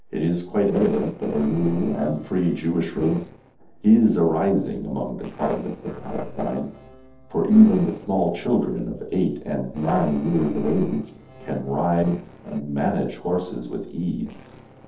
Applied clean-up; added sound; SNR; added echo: neural separator model SepFormer DNS4.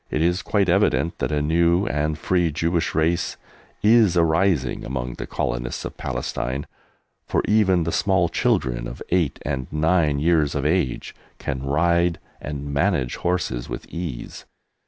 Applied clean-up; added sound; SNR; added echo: none; none; none; none.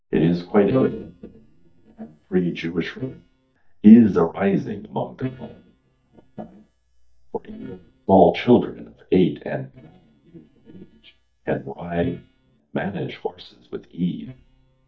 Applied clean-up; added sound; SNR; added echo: neural mask model DeepFilterNet 3.